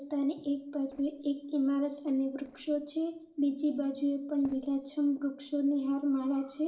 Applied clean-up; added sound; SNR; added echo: neural separator model SepFormer DNS4.